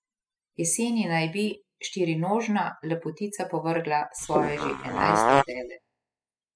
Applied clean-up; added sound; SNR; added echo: classical method spectral subtraction.